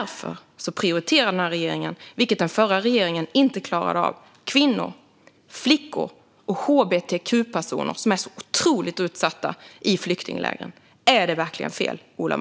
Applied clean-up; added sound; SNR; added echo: none; none; none; none.